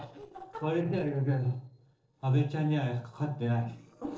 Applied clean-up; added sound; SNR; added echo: neural separator model SepFormer DNS4.